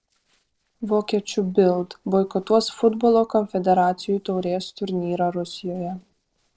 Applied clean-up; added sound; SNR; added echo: neural separator model SepFormer DNS4.